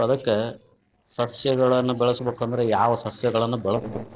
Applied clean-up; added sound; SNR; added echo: neural separator model SepFormer DNS4.